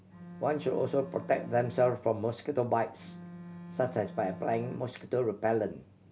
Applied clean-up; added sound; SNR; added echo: none; Bowed string instrument; 14 dB; none.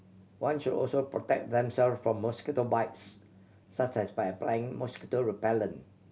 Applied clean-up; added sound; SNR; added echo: none; none; none; none.